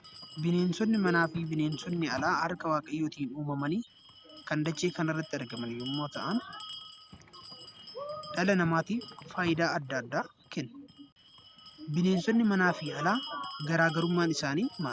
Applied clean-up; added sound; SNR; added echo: none; Bell; 17 dB; none.